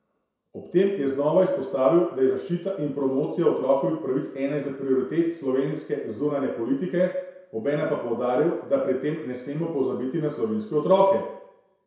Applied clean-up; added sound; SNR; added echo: none; none; none; reverberation time 0.7 s.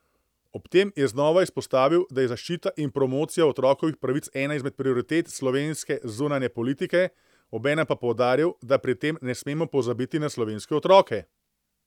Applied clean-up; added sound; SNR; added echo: none; none; none; none.